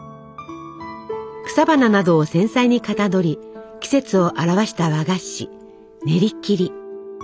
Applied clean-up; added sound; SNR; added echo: none; none; none; none.